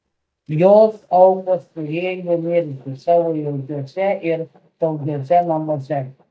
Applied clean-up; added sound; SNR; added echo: neural mask model DeepFilterNet 3.